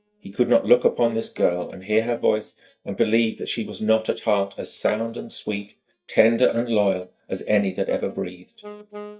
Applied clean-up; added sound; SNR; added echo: neural mask model DeepFilterNet 3.